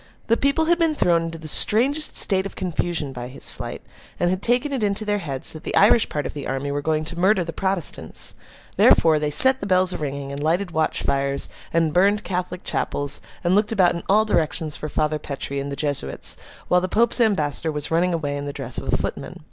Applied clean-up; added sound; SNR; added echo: none; none; none; none.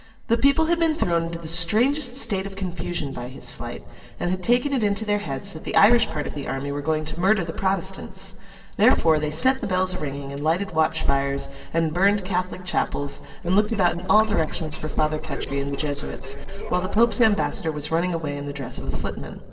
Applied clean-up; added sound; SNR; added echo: neural separator model SepFormer DNS4.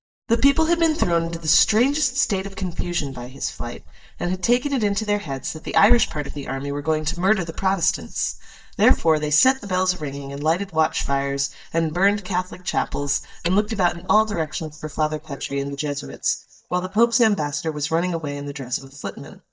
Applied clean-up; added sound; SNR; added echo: neural mask model DeepFilterNet 3.